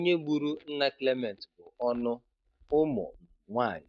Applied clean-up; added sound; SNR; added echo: neural mask model DeepFilterNet 3.